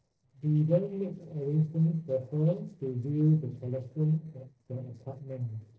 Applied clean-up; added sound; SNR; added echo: neural separator model SepFormer DNS4.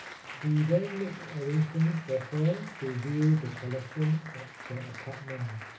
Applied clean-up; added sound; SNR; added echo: none; Applause; 14 dB; reverberation time 0.4 s.